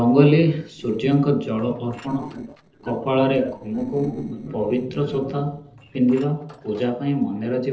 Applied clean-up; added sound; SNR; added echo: neural separator model SepFormer DNS4.